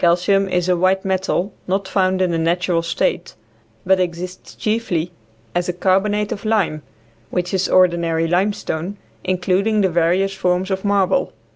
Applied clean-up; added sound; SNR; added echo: none; none; none; none.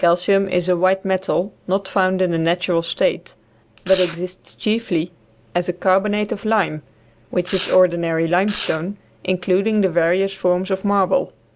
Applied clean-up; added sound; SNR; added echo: none; Domestic sounds, home sounds; 9 dB; none.